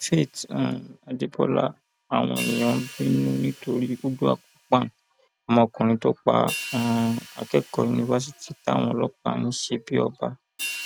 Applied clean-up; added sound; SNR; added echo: none; Hi-hat; 16 dB; none.